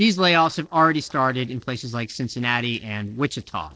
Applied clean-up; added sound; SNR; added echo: neural separator model SepFormer DNS4.